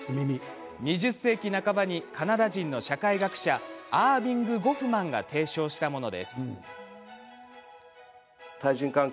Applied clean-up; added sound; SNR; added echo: none; none; none; none.